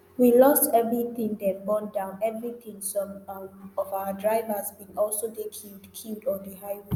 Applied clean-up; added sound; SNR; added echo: none; none; none; none.